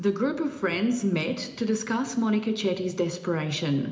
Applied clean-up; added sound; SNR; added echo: none; none; none; reverberation time 0.8 s.